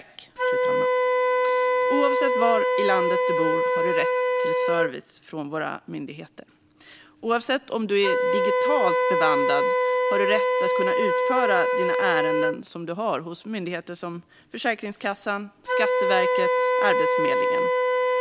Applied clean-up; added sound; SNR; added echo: none; Wind instrument, woodwind instrument; -5 dB; none.